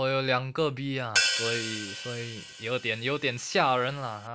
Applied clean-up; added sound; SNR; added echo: none; Crash cymbal / Hi-hat; 4 dB; none.